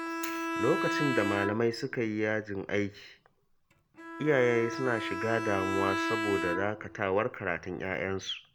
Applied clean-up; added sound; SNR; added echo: none; Bowed string instrument; 5 dB; none.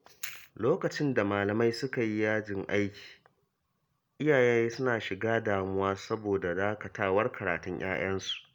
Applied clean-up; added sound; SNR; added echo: none; none; none; none.